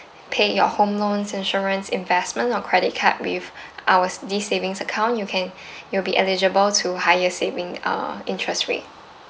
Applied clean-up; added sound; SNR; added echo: none; none; none; none.